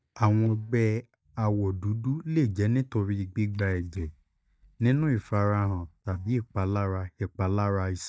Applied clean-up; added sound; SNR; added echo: neural mask model DeepFilterNet 3.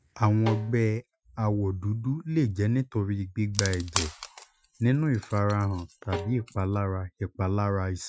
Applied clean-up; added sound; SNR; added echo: classical method Wiener filter.